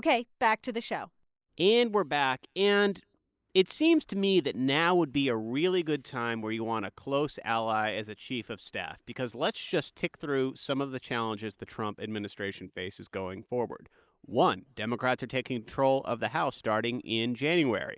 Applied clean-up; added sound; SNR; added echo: neural mask model Resemble Enhance denoiser.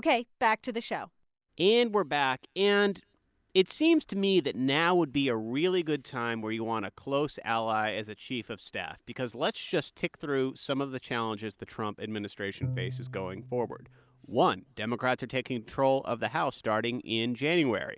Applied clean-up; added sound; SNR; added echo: none; Bowed string instrument; 12 dB; none.